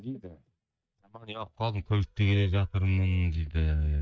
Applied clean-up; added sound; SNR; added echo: neural mask model DeepFilterNet 3.